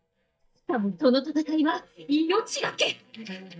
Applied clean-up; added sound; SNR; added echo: neural mask model DeepFilterNet 3.